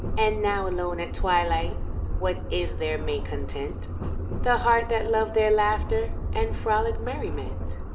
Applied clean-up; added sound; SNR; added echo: none; Subway, metro, underground; 2 dB; reverberation time 2.0 s.